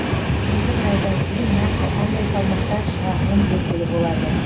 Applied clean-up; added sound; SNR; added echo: none; Train; -4 dB; reverberation time 0.3 s.